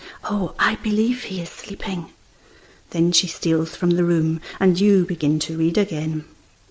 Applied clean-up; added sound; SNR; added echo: none; none; none; none.